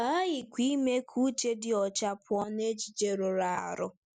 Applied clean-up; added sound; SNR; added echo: none; none; none; none.